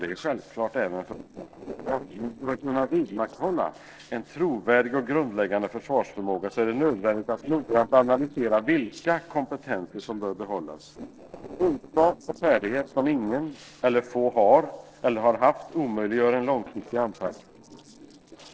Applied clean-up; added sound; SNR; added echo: neural separator model SepFormer DNS4.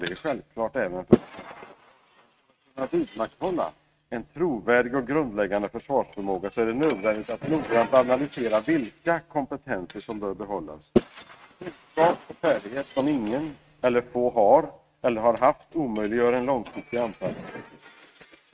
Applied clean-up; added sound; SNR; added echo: neural mask model RNNoise.